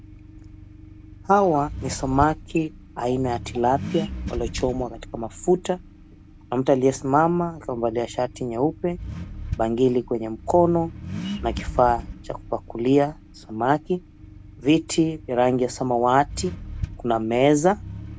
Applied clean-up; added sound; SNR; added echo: none; Accelerating, revving, vroom; 12 dB; none.